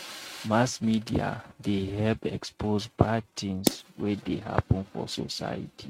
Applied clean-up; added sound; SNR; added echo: neural mask model RNNoise.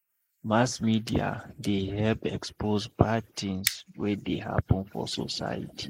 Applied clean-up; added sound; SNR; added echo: neural mask model Resemble Enhance denoiser.